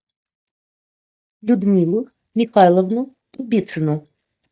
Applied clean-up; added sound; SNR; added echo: neural mask model DeepFilterNet 3.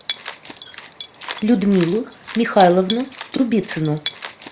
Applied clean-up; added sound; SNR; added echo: none; Cat; 14 dB; none.